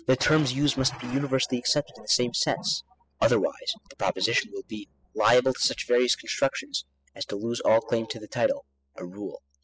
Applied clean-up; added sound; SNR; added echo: classical method spectral subtraction.